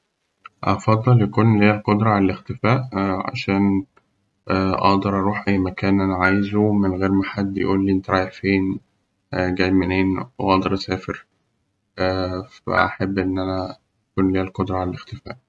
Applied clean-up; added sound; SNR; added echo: neural mask model RNNoise.